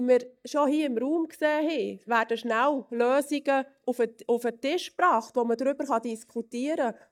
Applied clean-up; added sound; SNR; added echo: neural mask model DeepFilterNet 3.